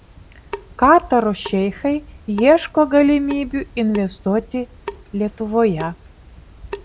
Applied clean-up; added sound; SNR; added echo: none; Drip / Sink (filling or washing) / Water tap, faucet; 17 dB; none.